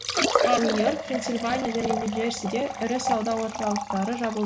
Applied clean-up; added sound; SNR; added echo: none; Liquid; 1 dB; none.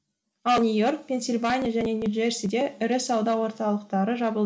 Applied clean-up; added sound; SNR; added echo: none; none; none; none.